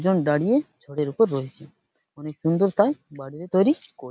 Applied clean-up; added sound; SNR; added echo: none; none; none; none.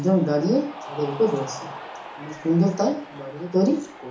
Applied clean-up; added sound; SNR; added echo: none; Cheering; 15 dB; reverberation time 0.7 s.